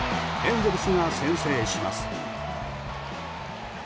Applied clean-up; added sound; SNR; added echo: none; none; none; none.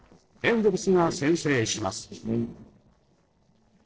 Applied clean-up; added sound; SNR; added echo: neural separator model SepFormer DNS4.